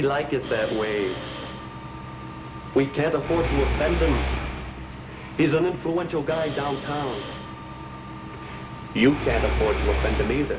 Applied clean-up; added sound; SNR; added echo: none; Mechanisms; 4 dB; none.